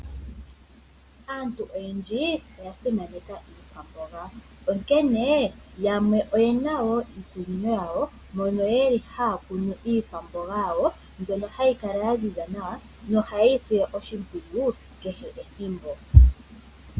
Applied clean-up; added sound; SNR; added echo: none; none; none; none.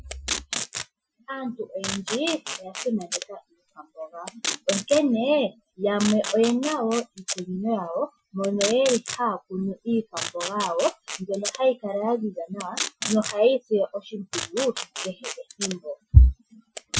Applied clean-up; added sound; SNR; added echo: classical method Wiener filter.